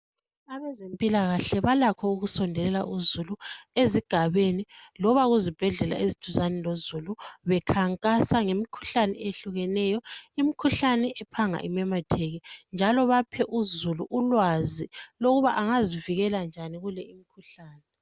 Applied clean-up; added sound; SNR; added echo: none; none; none; none.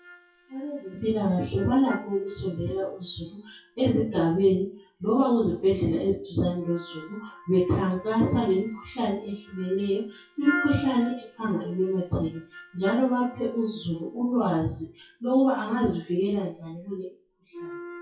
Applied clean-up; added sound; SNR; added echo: classical method WPE with log-MMSE.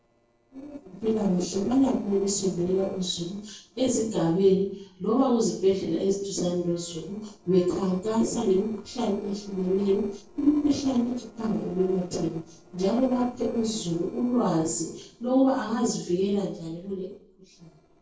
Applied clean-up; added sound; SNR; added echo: neural separator model SepFormer DNS4.